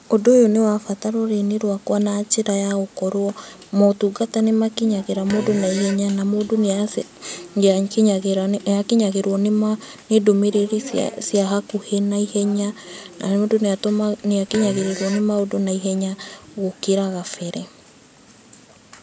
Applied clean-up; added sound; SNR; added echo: none; Fart; 14 dB; none.